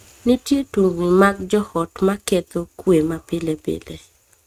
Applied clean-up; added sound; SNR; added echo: neural mask model RNNoise.